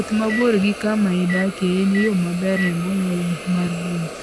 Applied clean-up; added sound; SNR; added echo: none; Hiss + Microwave oven; 10 dB; none.